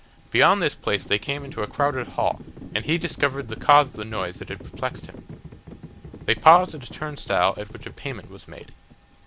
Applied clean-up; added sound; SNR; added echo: none; Livestock, farm animals, working animals; 17 dB; none.